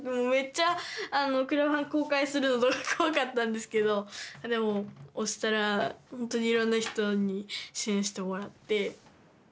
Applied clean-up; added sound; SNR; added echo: none; none; none; none.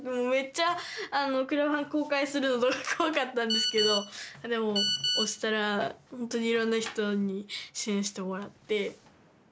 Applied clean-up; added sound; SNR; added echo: none; Telephone; 1 dB; none.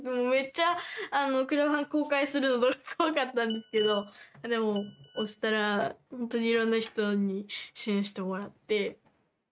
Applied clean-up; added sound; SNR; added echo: neural mask model RNNoise.